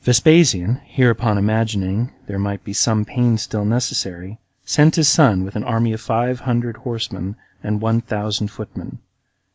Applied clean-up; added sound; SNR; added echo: none; none; none; none.